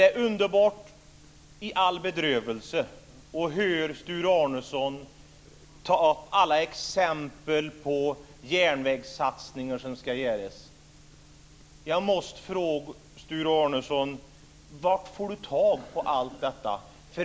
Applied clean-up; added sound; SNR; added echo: none; none; none; none.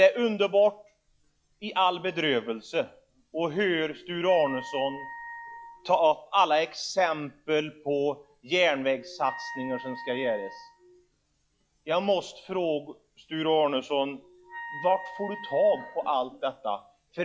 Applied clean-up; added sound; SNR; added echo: classical method log-MMSE.